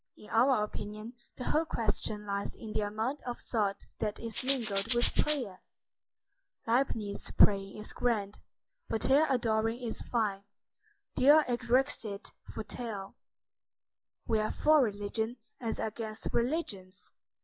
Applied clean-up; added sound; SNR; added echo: classical method log-MMSE.